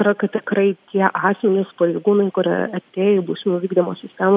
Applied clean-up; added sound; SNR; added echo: none; none; none; none.